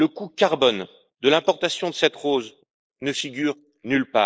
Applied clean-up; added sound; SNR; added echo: neural mask model Resemble Enhance denoiser.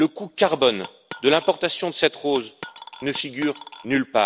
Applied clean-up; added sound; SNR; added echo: none; Coin (dropping); 15 dB; none.